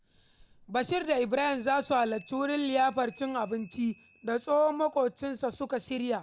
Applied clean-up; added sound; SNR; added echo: none; Bell; 20 dB; none.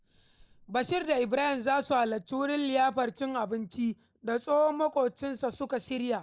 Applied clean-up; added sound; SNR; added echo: neural mask model Resemble Enhance denoiser.